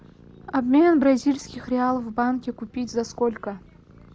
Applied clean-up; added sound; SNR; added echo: none; none; none; none.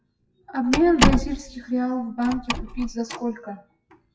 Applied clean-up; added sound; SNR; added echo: classical method WPE with log-MMSE.